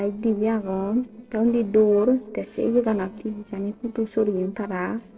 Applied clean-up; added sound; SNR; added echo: neural separator model SepFormer DNS4.